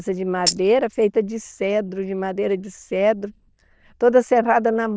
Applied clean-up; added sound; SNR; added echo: neural diffusion model UNIVERSE++.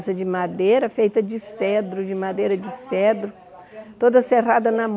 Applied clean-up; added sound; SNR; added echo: none; none; none; none.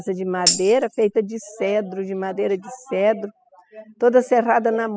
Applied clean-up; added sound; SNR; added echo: classical method spectral subtraction.